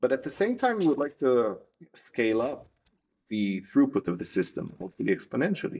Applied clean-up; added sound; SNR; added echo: neural mask model DeepFilterNet 3.